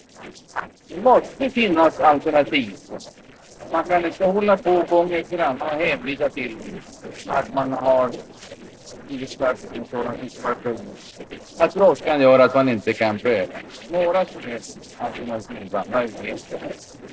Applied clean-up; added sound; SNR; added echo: neural separator model SepFormer DNS4.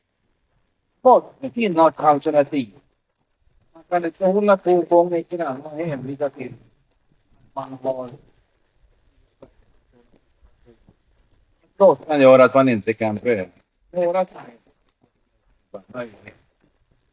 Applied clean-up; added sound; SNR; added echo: neural mask model DeepFilterNet 3.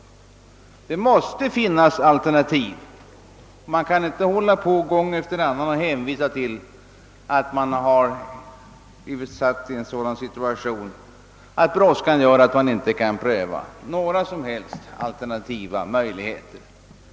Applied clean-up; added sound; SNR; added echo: none; none; none; none.